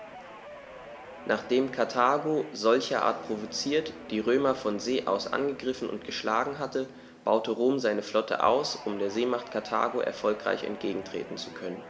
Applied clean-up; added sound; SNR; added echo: none; Guitar; 17 dB; none.